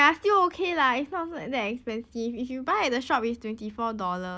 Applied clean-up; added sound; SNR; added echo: none; none; none; none.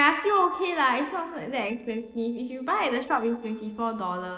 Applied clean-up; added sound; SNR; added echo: neural separator model SepFormer DNS4.